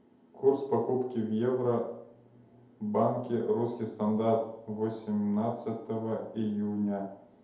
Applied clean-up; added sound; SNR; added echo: none; none; none; reverberation time 2.0 s.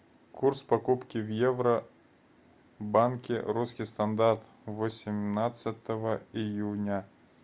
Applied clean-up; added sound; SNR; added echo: none; none; none; none.